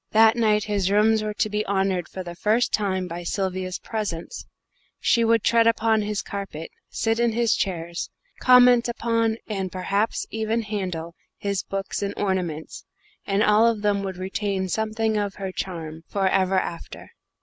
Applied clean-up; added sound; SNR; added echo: none; none; none; none.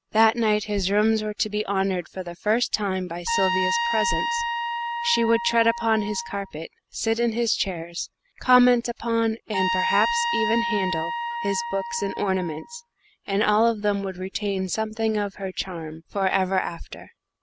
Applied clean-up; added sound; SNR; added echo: none; Trumpet; 3 dB; none.